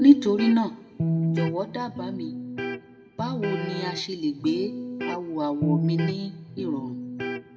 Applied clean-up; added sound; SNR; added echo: none; Electric guitar; 4 dB; reverberation time 1.5 s.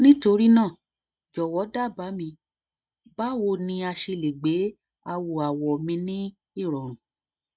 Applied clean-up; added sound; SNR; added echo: none; none; none; none.